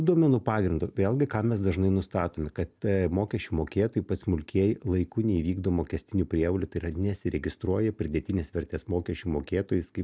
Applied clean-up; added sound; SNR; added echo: none; none; none; none.